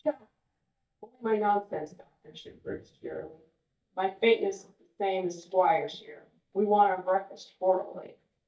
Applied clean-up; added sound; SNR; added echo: neural mask model DeepFilterNet 3.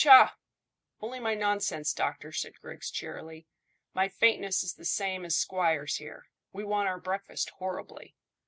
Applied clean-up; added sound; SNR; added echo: none; none; none; none.